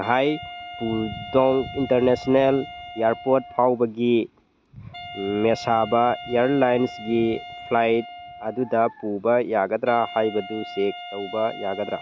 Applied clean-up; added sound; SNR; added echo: none; Wind instrument, woodwind instrument; 15 dB; none.